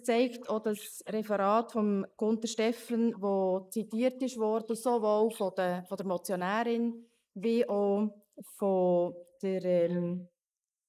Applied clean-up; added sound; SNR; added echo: neural mask model Resemble Enhance denoiser.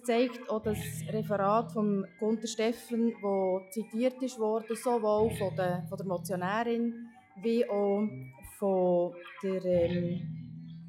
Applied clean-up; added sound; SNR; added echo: classical method log-MMSE.